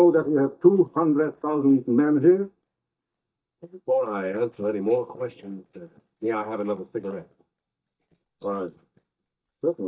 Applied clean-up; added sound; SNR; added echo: neural mask model DeepFilterNet 3.